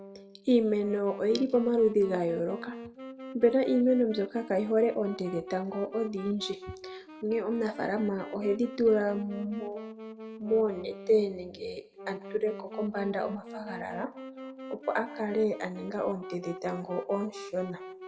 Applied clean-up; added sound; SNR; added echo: none; Wind instrument, woodwind instrument; 14 dB; reverberation time 0.5 s.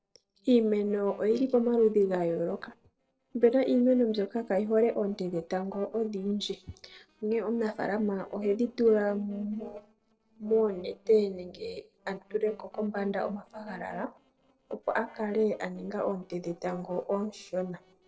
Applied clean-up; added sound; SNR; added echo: neural separator model SepFormer DNS4.